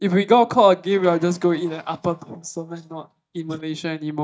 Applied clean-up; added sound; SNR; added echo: neural mask model DeepFilterNet 3.